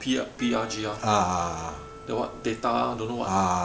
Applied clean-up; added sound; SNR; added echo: none; Wind instrument, woodwind instrument; 18 dB; none.